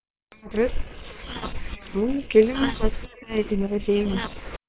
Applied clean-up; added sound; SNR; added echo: neural separator model SepFormer WHAM!.